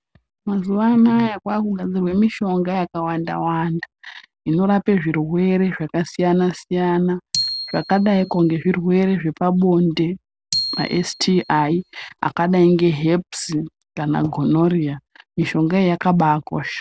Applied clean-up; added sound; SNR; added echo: none; Glockenspiel; 12 dB; none.